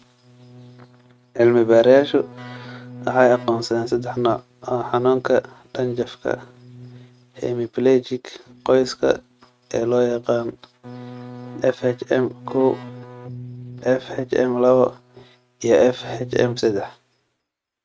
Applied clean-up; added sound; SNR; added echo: neural mask model RNNoise.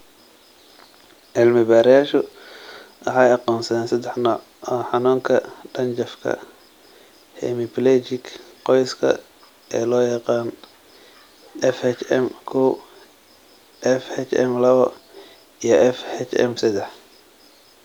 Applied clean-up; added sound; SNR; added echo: none; none; none; none.